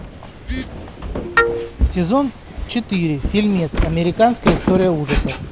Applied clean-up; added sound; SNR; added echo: none; Walk, footsteps; 4 dB; none.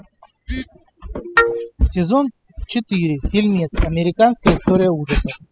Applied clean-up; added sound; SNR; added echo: classical method spectral subtraction.